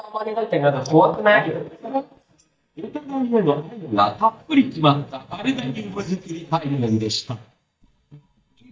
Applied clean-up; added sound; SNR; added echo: neural mask model DeepFilterNet 3.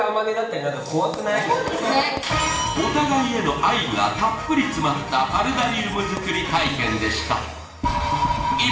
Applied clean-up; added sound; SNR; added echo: none; Writing; 19 dB; reverberation time 0.8 s.